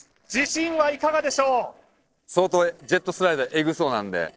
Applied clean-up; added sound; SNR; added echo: neural separator model SepFormer DNS4.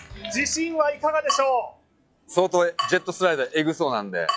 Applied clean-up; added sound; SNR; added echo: classical method log-MMSE.